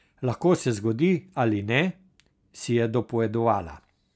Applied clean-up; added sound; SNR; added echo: none; none; none; none.